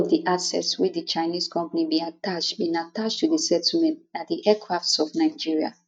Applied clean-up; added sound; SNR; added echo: neural mask model DeepFilterNet 3.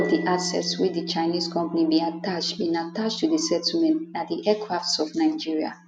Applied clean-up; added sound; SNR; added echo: none; Mallet percussion; 14 dB; none.